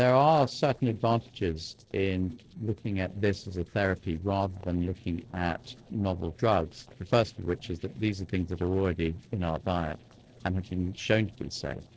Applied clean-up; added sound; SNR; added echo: neural separator model SepFormer DNS4.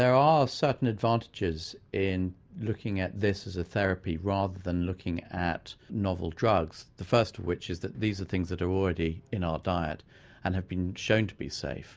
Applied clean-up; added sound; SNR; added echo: none; none; none; none.